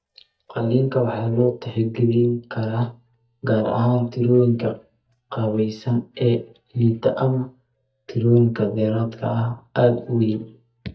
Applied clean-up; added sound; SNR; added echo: neural mask model DeepFilterNet 3.